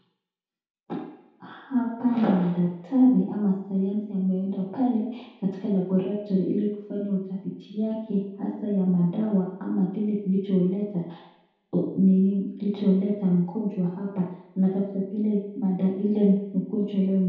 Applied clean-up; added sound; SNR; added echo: none; none; none; reverberation time 0.8 s.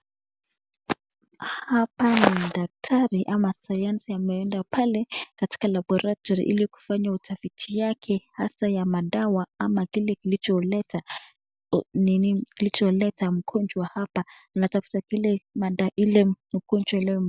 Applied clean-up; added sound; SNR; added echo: none; none; none; none.